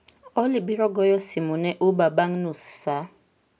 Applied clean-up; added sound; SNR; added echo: none; none; none; none.